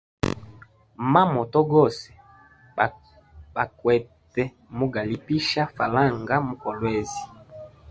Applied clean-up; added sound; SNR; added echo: none; none; none; none.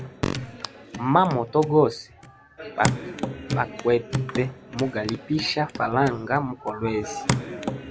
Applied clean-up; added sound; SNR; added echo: none; Hands / Wood; 7 dB; none.